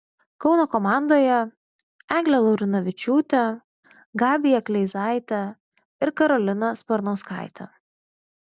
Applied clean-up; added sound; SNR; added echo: none; none; none; none.